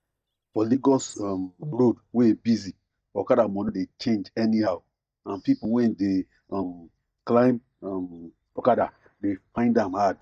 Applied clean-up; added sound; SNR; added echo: neural mask model DeepFilterNet 3.